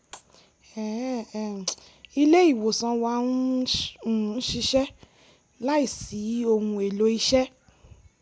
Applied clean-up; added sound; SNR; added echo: none; none; none; none.